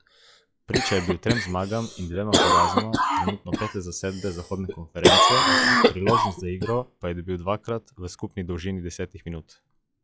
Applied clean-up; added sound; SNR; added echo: classical method log-MMSE.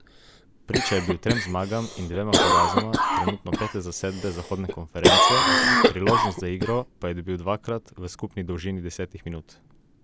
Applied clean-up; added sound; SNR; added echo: none; Cough; -4 dB; none.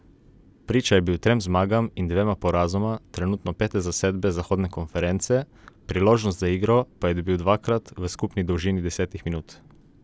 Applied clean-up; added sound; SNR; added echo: none; none; none; none.